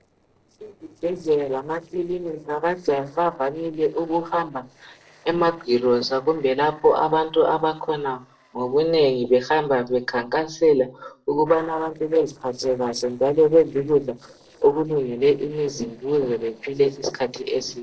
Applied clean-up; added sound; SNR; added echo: neural separator model SepFormer DNS4.